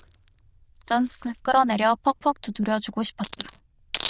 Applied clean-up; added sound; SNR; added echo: neural diffusion model UNIVERSE++.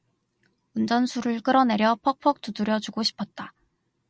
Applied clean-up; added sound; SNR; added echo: none; none; none; none.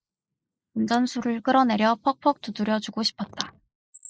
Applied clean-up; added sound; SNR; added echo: neural mask model Resemble Enhance denoiser.